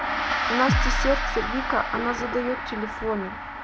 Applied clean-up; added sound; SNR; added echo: none; Bass drum + Gong; -2 dB; none.